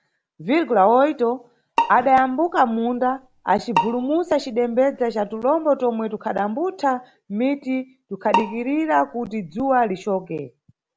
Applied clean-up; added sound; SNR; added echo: none; Bowed string instrument; 8 dB; none.